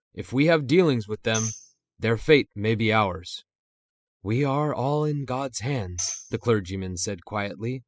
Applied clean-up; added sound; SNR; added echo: classical method spectral subtraction.